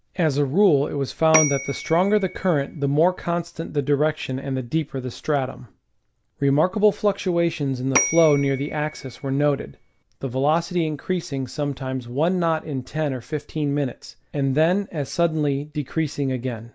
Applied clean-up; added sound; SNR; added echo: none; Bell / Telephone; 7 dB; none.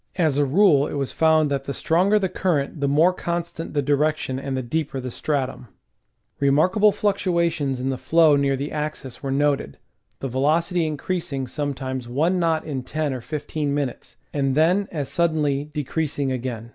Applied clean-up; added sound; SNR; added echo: none; none; none; none.